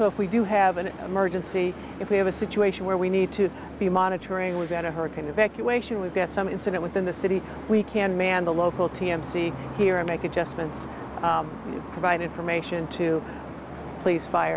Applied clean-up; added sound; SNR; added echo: none; none; none; none.